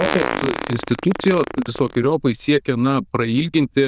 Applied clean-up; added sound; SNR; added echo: neural diffusion model UNIVERSE++.